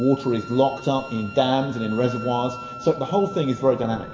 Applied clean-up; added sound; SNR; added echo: none; Wind instrument, woodwind instrument; 15 dB; reverberation time 2.6 s.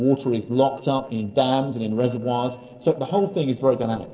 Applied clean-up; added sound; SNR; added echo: neural separator model SepFormer DNS4.